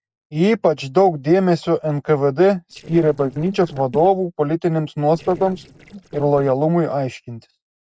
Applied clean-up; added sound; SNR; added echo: neural separator model SepFormer DNS4.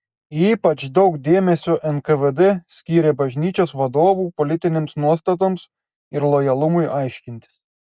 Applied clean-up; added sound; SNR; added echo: none; none; none; none.